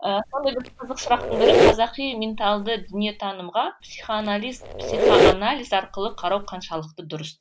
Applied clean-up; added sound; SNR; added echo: none; Squeak; -3 dB; none.